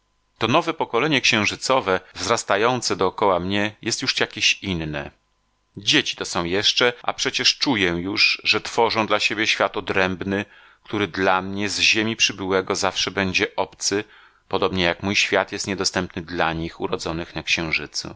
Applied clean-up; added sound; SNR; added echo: none; none; none; none.